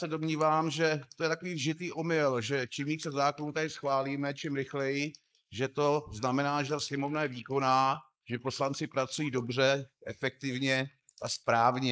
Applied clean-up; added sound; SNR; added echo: neural mask model Resemble Enhance denoiser.